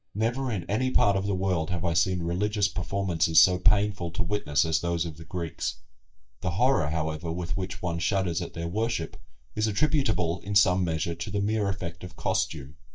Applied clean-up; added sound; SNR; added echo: neural mask model DeepFilterNet 3.